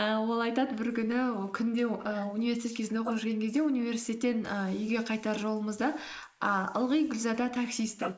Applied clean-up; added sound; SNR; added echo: neural mask model Resemble Enhance denoiser.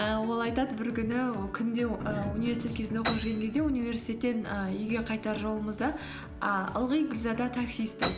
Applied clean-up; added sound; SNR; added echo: none; Piano + Thunder; 11 dB; none.